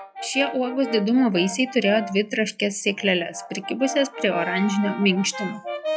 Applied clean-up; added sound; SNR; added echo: classical method log-MMSE.